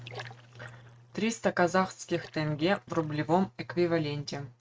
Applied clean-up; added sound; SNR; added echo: neural mask model RNNoise.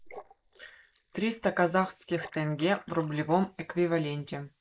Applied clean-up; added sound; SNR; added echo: neural mask model Resemble Enhance denoiser.